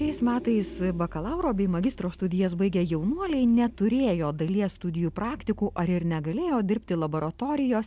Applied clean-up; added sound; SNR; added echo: none; Vehicle; 17 dB; none.